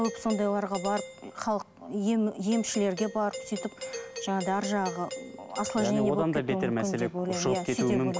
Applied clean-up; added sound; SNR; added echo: none; Doorbell; 13 dB; none.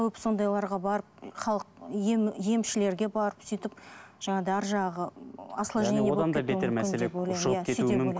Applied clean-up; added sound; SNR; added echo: none; none; none; none.